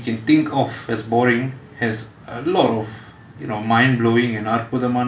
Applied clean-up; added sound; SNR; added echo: none; none; none; none.